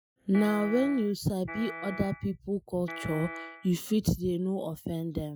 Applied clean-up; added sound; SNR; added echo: classical method Wiener filter.